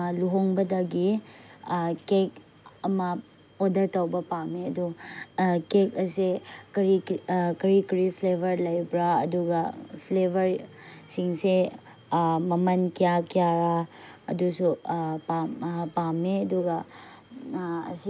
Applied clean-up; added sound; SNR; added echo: none; none; none; none.